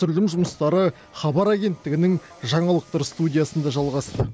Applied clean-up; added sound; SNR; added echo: none; Car; 15 dB; none.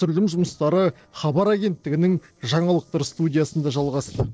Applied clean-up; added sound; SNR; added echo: neural separator model SepFormer DNS4.